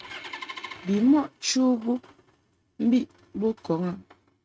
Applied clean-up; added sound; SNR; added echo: neural mask model RNNoise.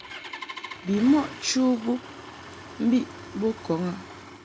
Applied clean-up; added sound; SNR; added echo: none; Engine starting; 14 dB; none.